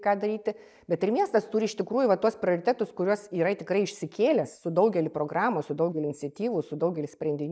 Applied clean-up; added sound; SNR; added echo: neural mask model DeepFilterNet 3.